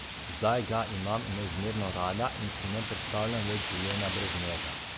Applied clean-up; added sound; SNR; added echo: none; Wind; 0 dB; none.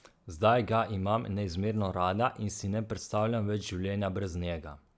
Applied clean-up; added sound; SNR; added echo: none; none; none; none.